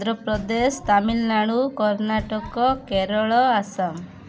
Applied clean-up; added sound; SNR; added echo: none; Knock; 18 dB; none.